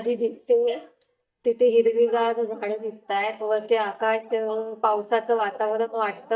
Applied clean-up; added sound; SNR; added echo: neural mask model DeepFilterNet 3.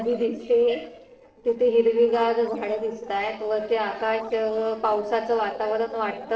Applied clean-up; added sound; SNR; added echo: neural separator model SepFormer DNS4.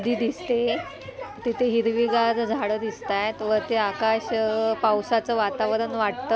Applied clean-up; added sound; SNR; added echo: none; none; none; none.